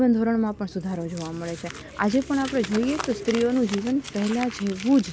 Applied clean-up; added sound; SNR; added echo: none; Crumpling, crinkling; 15 dB; none.